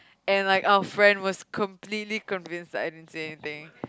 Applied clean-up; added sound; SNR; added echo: none; none; none; none.